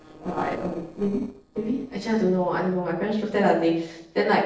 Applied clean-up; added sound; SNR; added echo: neural separator model SepFormer DNS4.